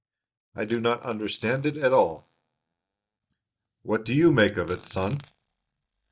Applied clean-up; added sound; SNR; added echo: neural mask model DeepFilterNet 3.